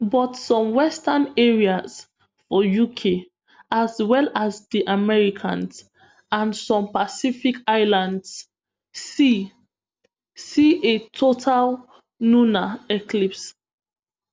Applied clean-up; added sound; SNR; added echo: none; none; none; none.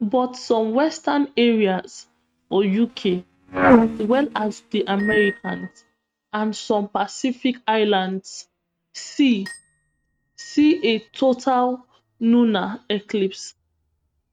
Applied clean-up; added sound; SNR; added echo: neural mask model RNNoise.